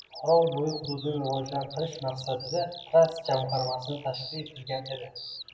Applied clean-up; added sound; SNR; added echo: none; Bird vocalization, bird call, bird song; 14 dB; reverberation time 0.6 s.